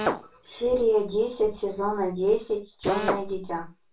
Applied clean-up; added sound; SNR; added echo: none; Drill; 8 dB; reverberation time 0.2 s.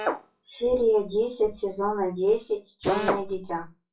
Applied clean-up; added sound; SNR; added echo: classical method WPE with log-MMSE.